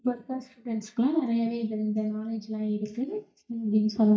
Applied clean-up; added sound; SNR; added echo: neural mask model DeepFilterNet 3.